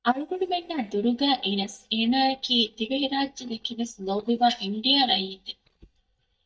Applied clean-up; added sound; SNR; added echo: neural mask model DeepFilterNet 3.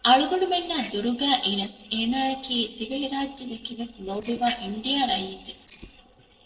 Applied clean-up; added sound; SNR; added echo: neural separator model SepFormer DNS4.